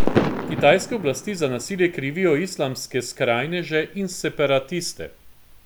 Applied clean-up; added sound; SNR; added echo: none; Fireworks; 5 dB; none.